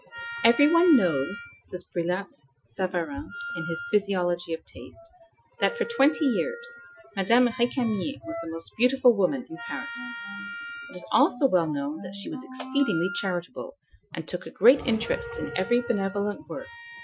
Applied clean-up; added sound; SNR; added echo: classical method Wiener filter.